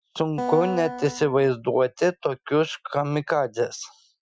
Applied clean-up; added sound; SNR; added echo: classical method Wiener filter.